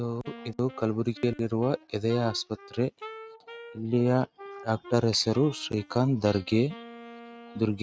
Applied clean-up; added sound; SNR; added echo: neural mask model RNNoise.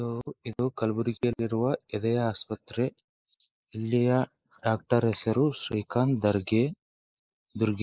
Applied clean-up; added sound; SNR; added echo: neural mask model Resemble Enhance denoiser.